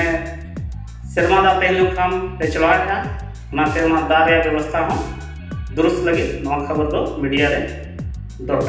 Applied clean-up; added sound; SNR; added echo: none; Bass guitar; 10 dB; reverberation time 0.9 s.